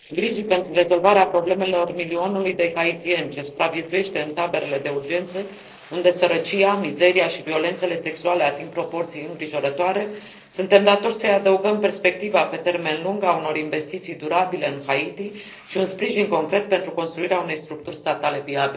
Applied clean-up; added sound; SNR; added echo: neural separator model SepFormer DNS4.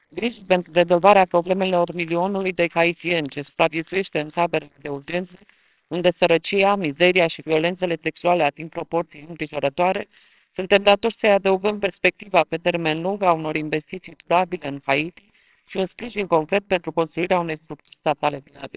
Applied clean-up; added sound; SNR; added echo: neural separator model SepFormer WHAMR!.